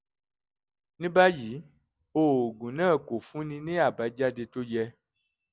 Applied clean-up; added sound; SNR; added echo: none; none; none; none.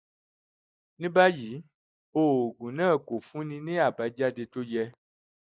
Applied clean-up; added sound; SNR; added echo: neural mask model Resemble Enhance denoiser.